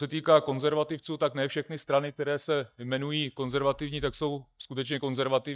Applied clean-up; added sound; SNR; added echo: neural mask model DeepFilterNet 3.